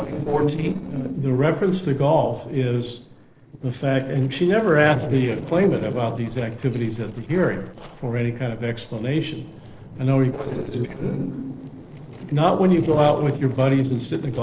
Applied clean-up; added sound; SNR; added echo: neural separator model SepFormer DNS4.